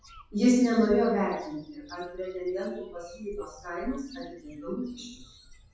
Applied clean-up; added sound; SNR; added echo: classical method WPE with log-MMSE.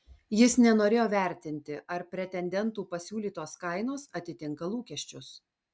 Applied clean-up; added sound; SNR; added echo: none; none; none; none.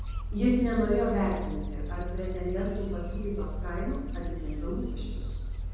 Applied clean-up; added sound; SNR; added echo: none; Gull, seagull; 2 dB; reverberation time 1.3 s.